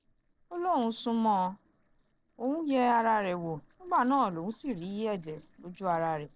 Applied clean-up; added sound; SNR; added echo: neural separator model SepFormer DNS4.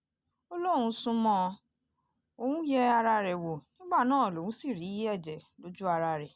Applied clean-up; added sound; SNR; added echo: none; none; none; none.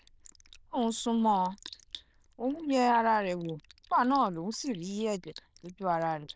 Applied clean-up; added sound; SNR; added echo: neural diffusion model UNIVERSE++.